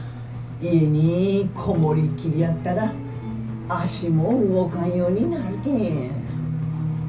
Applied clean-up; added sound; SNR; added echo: none; Engine; 10 dB; reverberation time 0.4 s.